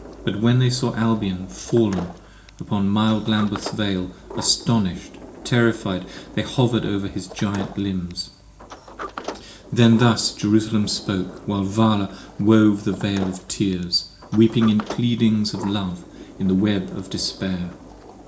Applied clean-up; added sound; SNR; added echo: none; Sliding door; 17 dB; reverberation time 0.4 s.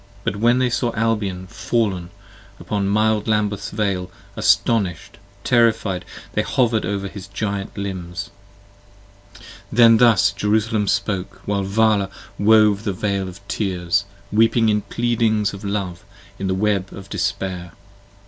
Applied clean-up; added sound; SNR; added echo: none; none; none; none.